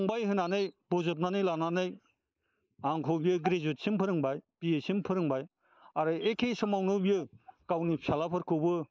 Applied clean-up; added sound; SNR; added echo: neural mask model Resemble Enhance denoiser.